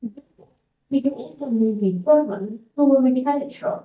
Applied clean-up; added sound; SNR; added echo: neural mask model DeepFilterNet 3.